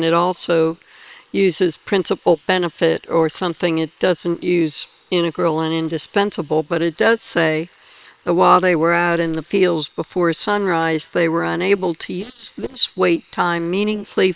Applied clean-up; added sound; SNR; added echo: neural separator model SepFormer WHAM!.